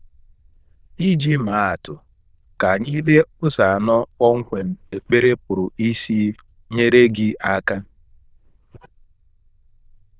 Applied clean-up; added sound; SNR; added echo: neural diffusion model UNIVERSE++.